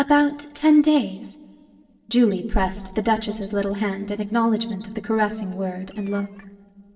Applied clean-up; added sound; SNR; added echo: neural separator model SepFormer DNS4.